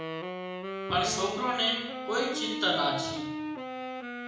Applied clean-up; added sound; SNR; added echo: none; Wind instrument, woodwind instrument; 4 dB; reverberation time 0.9 s.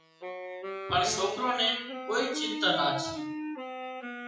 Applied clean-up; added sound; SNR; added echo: classical method WPE with log-MMSE.